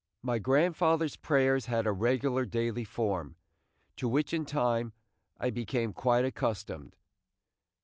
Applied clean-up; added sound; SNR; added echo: none; none; none; none.